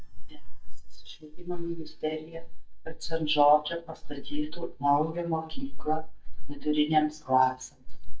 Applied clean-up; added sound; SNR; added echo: neural mask model DeepFilterNet 3.